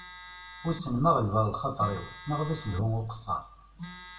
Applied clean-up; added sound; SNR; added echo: none; Telephone; 16 dB; reverberation time 0.2 s.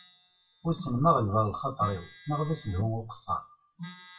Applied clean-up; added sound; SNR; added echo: classical method WPE with log-MMSE.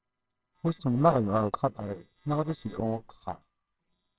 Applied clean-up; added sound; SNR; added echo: neural separator model SepFormer WHAMR!.